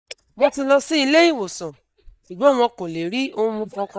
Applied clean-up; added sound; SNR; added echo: neural mask model DeepFilterNet 3.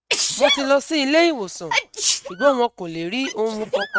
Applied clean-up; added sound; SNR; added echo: neural mask model RNNoise.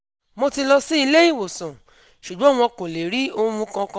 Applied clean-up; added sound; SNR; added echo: none; none; none; none.